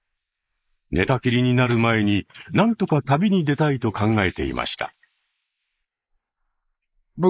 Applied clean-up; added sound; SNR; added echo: neural mask model Resemble Enhance denoiser.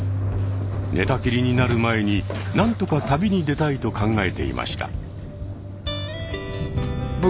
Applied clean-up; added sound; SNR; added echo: none; Thunder; 11 dB; none.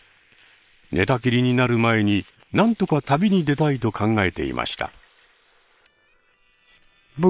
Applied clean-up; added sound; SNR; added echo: neural separator model SepFormer WHAM!.